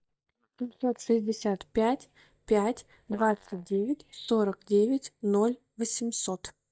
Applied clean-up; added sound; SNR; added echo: neural mask model DeepFilterNet 3.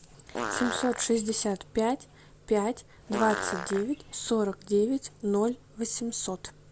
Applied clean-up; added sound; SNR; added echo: none; Fart; 6 dB; none.